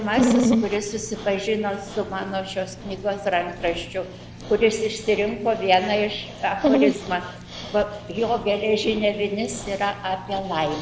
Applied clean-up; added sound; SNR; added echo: none; Dog; 4 dB; none.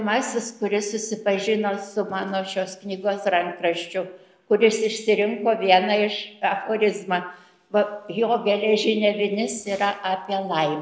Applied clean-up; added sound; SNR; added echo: none; none; none; none.